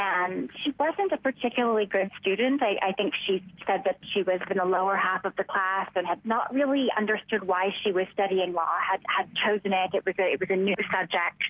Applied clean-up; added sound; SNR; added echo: none; none; none; none.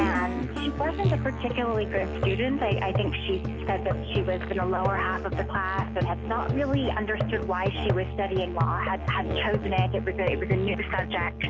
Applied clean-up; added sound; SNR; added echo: none; Musical instrument; 0 dB; none.